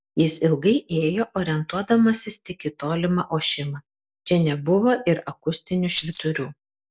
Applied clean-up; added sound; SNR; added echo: none; Rattle; 5 dB; none.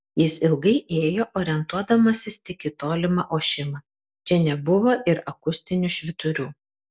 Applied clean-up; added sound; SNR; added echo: none; none; none; none.